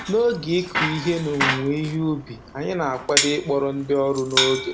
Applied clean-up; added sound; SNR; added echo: none; Bicycle; 4 dB; none.